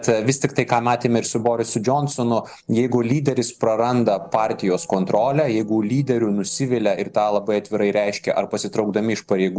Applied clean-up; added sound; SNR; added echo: neural separator model SepFormer DNS4.